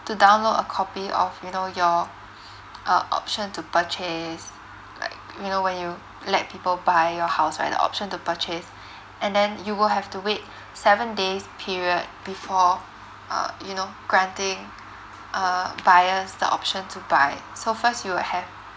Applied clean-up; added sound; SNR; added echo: none; none; none; none.